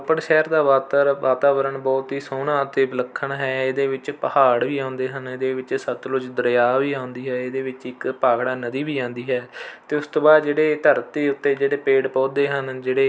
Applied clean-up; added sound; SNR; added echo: none; none; none; none.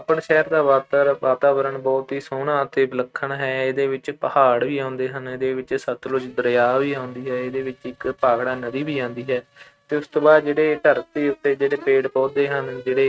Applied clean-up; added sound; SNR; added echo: neural mask model RNNoise.